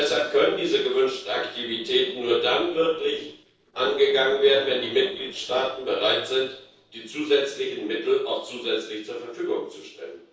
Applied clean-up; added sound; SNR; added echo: neural separator model SepFormer DNS4.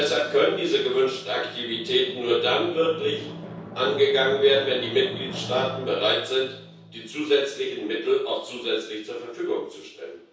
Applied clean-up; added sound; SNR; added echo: none; Drum; 15 dB; reverberation time 0.6 s.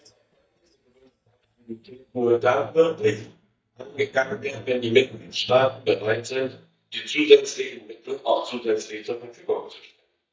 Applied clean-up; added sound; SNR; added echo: neural mask model DeepFilterNet 3.